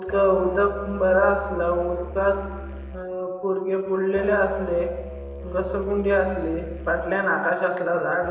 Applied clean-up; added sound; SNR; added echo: none; Musical instrument; 13 dB; reverberation time 1.4 s.